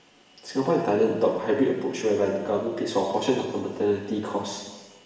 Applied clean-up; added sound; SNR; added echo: none; none; none; reverberation time 1.1 s.